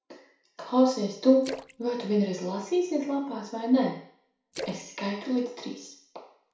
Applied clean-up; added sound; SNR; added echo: none; Splash, splatter; 17 dB; reverberation time 0.6 s.